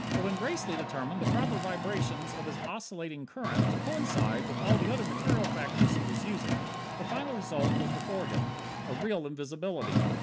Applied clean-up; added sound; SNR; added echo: none; Car; -4 dB; none.